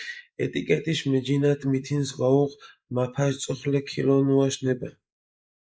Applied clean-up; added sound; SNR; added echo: neural mask model Resemble Enhance denoiser.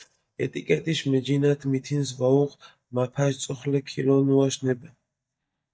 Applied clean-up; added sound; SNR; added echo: neural mask model DeepFilterNet 3.